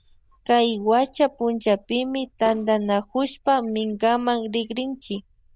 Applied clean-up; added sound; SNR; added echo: neural diffusion model UNIVERSE++.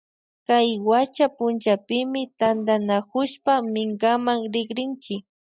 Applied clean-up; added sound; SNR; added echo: neural mask model DeepFilterNet 3.